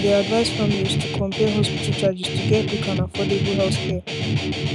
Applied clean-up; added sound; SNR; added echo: none; Guitar; 0 dB; none.